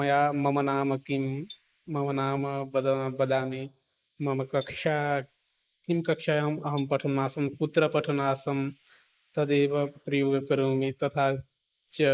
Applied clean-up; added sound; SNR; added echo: neural mask model Resemble Enhance denoiser.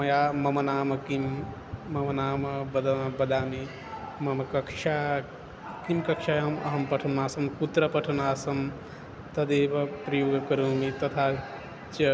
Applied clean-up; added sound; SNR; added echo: none; none; none; none.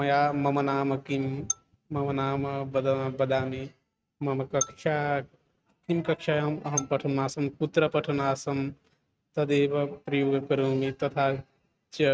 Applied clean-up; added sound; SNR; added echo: neural mask model RNNoise.